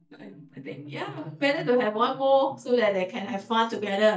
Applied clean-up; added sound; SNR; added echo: neural mask model DeepFilterNet 3.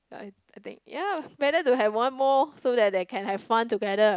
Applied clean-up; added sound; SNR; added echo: none; none; none; none.